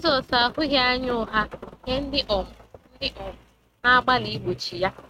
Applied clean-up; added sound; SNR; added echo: neural mask model RNNoise.